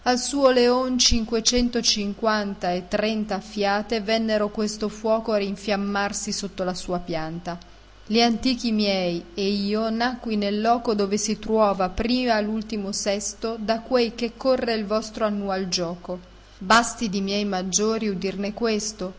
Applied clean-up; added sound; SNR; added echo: none; none; none; none.